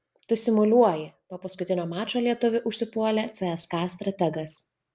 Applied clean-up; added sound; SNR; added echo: none; none; none; none.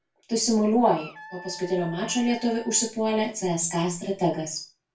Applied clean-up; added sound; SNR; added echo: none; Wind instrument, woodwind instrument; 19 dB; reverberation time 0.2 s.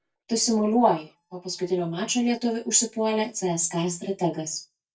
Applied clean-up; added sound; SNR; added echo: neural mask model DeepFilterNet 3.